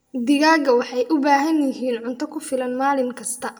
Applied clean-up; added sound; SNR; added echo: none; none; none; reverberation time 0.5 s.